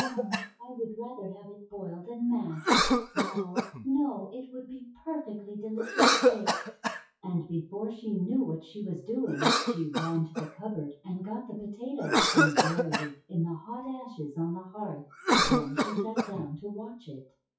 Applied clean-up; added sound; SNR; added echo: classical method WPE with log-MMSE.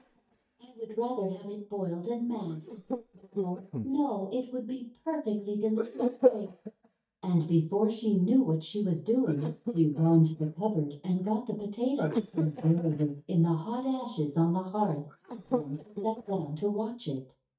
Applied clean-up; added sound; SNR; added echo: neural mask model DeepFilterNet 3.